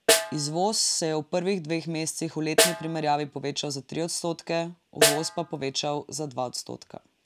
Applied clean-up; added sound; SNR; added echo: none; Snare drum; 0 dB; none.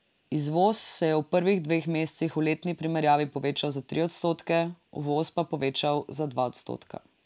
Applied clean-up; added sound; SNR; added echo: none; none; none; none.